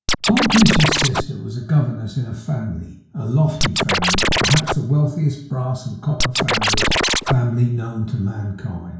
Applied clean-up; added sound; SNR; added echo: none; Scratching (performance technique); -2 dB; reverberation time 0.6 s.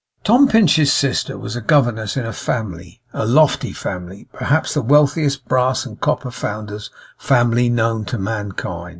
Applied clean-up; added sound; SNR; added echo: none; none; none; none.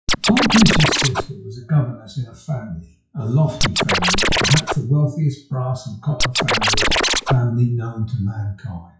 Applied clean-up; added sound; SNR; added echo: classical method WPE with log-MMSE.